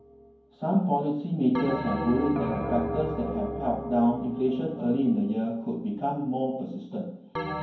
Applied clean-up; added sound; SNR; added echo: none; Bell; 8 dB; reverberation time 0.9 s.